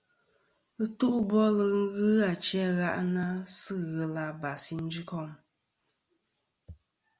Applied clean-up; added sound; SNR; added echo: none; none; none; none.